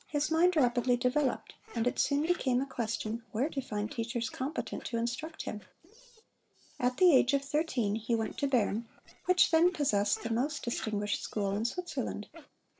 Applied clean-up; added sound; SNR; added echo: neural separator model SepFormer DNS4.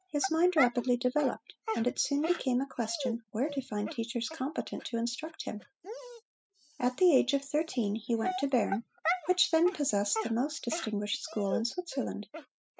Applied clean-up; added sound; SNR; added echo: classical method spectral subtraction.